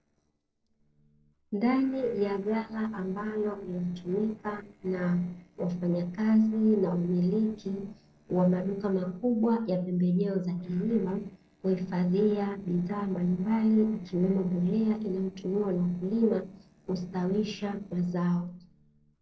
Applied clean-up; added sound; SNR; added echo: neural separator model SepFormer DNS4.